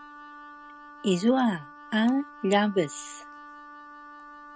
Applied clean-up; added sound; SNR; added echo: none; Wind instrument, woodwind instrument; 17 dB; none.